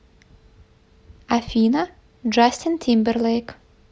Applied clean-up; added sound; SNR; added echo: none; none; none; none.